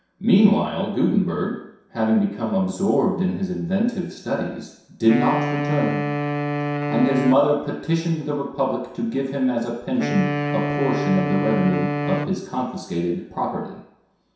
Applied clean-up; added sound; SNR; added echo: none; Wind instrument, woodwind instrument; 3 dB; reverberation time 0.7 s.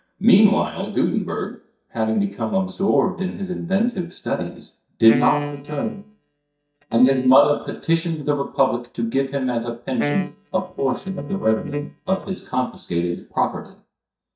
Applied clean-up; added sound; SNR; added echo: neural mask model DeepFilterNet 3.